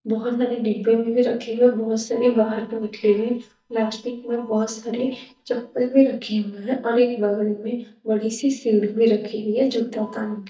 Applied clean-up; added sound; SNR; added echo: neural mask model DeepFilterNet 3.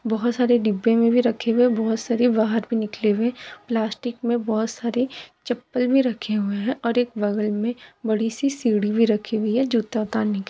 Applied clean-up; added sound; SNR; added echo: none; none; none; none.